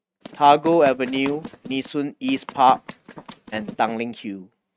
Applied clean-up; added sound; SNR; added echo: neural mask model RNNoise.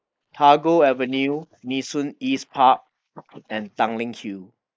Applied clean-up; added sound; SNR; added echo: neural mask model Resemble Enhance denoiser.